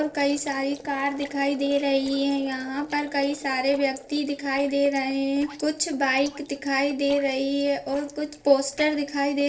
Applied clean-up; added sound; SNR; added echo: neural separator model SepFormer DNS4.